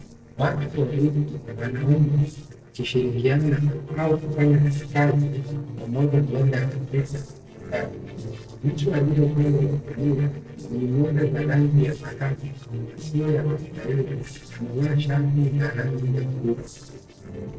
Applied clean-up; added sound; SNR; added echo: neural separator model SepFormer DNS4.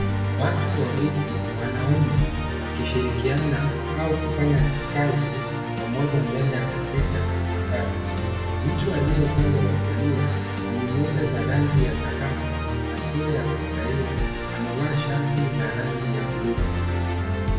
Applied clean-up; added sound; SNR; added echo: none; Musical instrument; -1 dB; reverberation time 1.2 s.